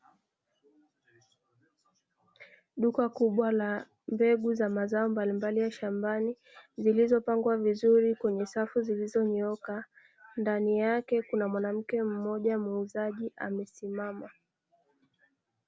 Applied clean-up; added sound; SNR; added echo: none; none; none; none.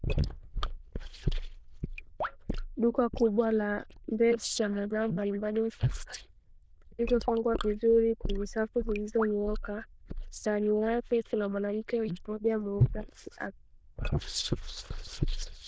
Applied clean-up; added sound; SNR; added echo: neural diffusion model UNIVERSE++.